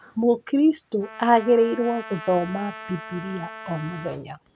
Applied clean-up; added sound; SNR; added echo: none; Trumpet; 16 dB; none.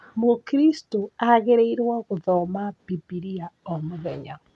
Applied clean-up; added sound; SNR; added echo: none; none; none; none.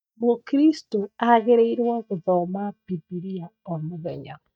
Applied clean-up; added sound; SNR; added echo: neural mask model DeepFilterNet 3.